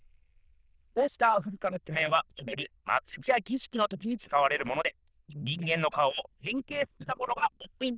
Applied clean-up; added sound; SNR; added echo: neural diffusion model UNIVERSE++.